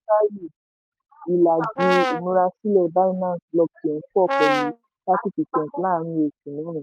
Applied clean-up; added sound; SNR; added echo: neural mask model RNNoise.